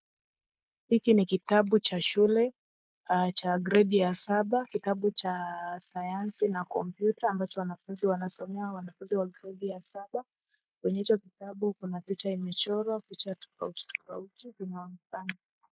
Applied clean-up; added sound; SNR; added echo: neural mask model Resemble Enhance denoiser.